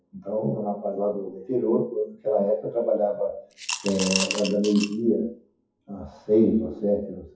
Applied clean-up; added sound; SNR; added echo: classical method WPE with log-MMSE.